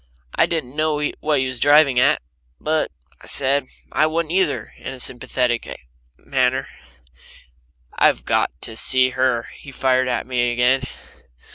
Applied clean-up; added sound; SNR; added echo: none; none; none; none.